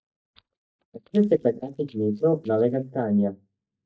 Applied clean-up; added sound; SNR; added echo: neural mask model DeepFilterNet 3.